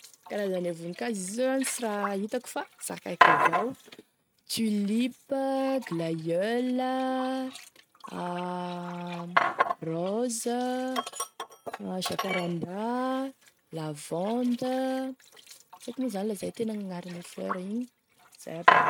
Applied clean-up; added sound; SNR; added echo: neural mask model RNNoise.